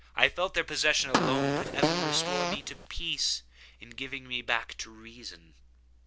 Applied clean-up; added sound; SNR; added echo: none; Fart; -4 dB; none.